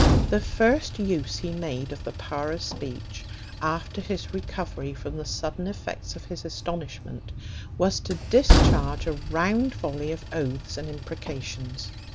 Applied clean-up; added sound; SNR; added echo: none; Train; -1 dB; none.